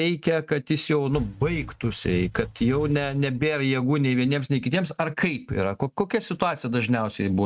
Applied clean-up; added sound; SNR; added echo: neural mask model RNNoise.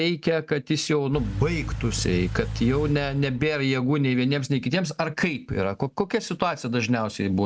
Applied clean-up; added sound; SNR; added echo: none; Engine / Car; 9 dB; none.